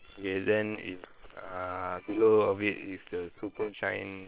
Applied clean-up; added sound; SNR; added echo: neural separator model SepFormer WHAM!.